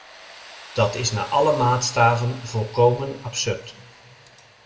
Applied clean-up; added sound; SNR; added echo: none; Tools; 20 dB; reverberation time 0.9 s.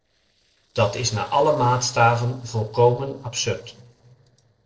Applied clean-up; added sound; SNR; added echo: neural separator model SepFormer DNS4.